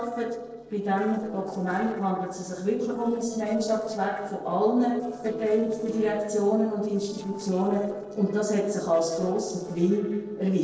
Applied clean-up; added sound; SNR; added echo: neural separator model SepFormer DNS4.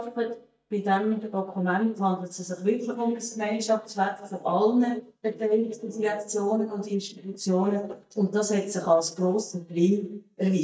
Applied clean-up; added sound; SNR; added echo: neural mask model DeepFilterNet 3.